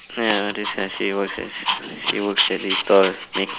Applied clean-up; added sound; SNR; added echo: none; Dog; 5 dB; none.